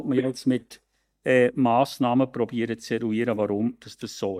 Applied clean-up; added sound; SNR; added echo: neural mask model DeepFilterNet 3.